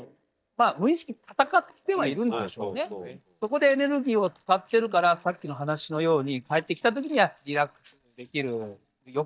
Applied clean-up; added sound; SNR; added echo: neural mask model DeepFilterNet 3.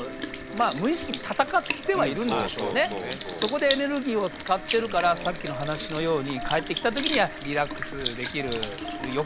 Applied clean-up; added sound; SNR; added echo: none; Sink (filling or washing) / Liquid; 8 dB; none.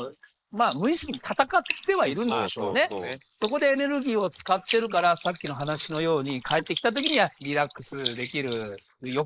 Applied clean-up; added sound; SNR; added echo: neural mask model Resemble Enhance denoiser.